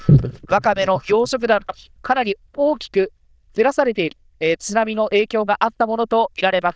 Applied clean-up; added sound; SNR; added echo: neural diffusion model UNIVERSE++.